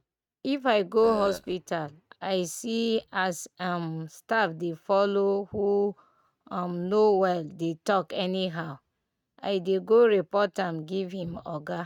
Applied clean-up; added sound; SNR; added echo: neural mask model RNNoise.